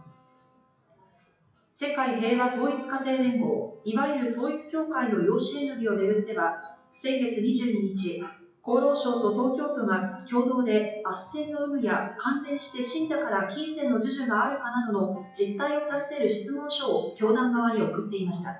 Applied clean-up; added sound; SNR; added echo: classical method WPE with log-MMSE.